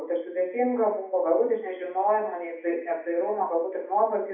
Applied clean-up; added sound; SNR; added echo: none; none; none; reverberation time 0.7 s.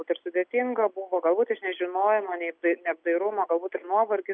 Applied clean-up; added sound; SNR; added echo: none; none; none; none.